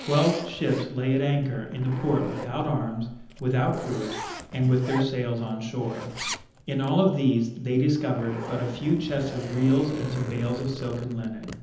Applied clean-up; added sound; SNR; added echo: none; Zipper (clothing); 13 dB; reverberation time 0.9 s.